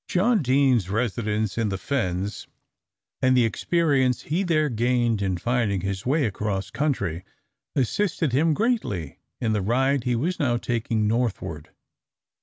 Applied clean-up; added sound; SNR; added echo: none; none; none; none.